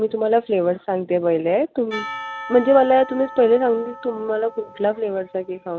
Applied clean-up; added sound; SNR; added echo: none; Percussion; 16 dB; none.